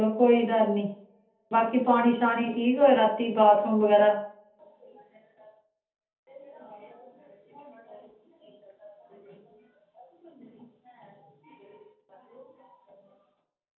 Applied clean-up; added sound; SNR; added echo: none; none; none; reverberation time 0.5 s.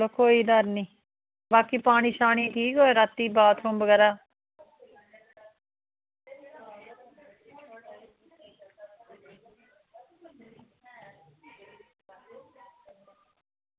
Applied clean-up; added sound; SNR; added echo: none; none; none; none.